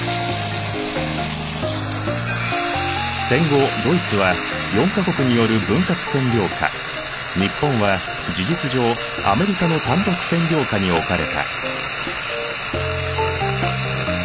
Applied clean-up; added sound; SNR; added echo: none; Frying (food); 1 dB; none.